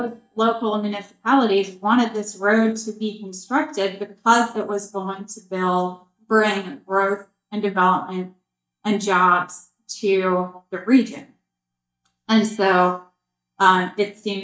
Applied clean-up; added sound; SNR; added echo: neural mask model DeepFilterNet 3.